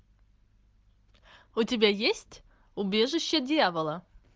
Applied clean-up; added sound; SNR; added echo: none; none; none; none.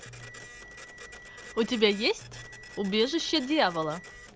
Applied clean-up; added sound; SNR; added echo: none; Bell + Printer; 16 dB; none.